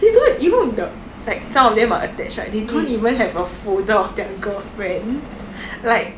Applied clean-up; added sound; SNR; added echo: none; Subway, metro, underground; 16 dB; none.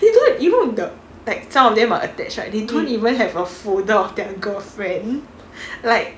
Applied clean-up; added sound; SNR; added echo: none; none; none; none.